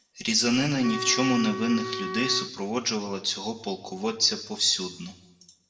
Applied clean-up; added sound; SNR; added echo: none; Wind instrument, woodwind instrument; 8 dB; reverberation time 0.8 s.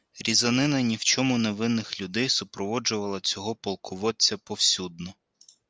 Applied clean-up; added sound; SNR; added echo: none; none; none; none.